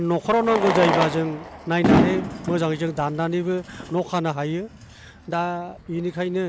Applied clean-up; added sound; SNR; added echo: none; Fireworks; 3 dB; none.